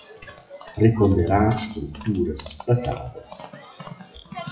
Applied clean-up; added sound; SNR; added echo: classical method WPE with log-MMSE.